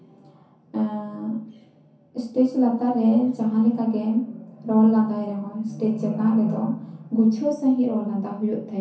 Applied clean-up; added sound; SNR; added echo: none; none; none; reverberation time 0.6 s.